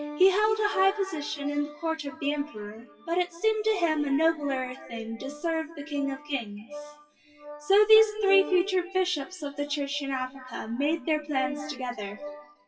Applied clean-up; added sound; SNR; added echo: classical method WPE with log-MMSE.